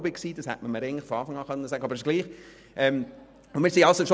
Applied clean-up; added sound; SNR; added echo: none; none; none; none.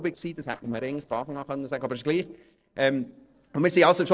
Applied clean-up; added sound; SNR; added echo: neural separator model SepFormer DNS4.